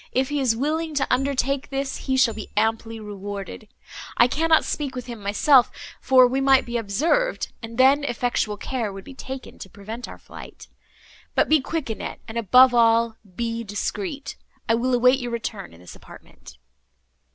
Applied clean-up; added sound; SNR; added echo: none; Marimba, xylophone / Wood; 15 dB; none.